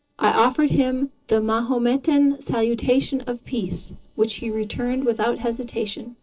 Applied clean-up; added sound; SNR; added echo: neural separator model SepFormer DNS4.